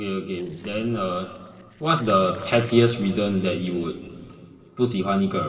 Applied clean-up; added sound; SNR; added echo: neural separator model SepFormer DNS4.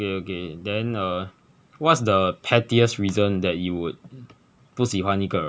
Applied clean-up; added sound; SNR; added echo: none; none; none; none.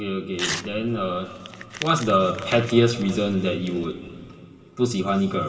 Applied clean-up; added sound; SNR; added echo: none; Crumpling, crinkling / Tearing; 15 dB; reverberation time 2.6 s.